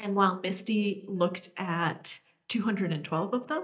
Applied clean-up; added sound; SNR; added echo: neural mask model DeepFilterNet 3.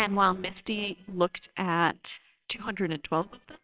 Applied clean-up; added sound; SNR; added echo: neural separator model SepFormer WHAMR!.